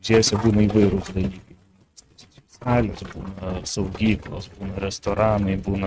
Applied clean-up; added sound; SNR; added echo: neural mask model RNNoise.